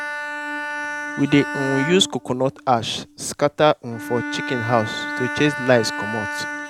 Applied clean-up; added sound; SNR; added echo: none; Bowed string instrument; 7 dB; none.